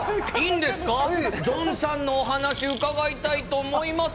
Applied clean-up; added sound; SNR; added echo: none; Rattle; 7 dB; none.